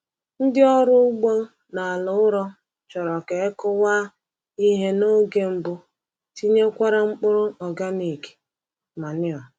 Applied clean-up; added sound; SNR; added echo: none; none; none; none.